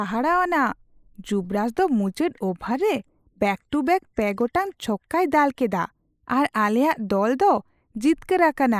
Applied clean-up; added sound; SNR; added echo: neural mask model Resemble Enhance denoiser.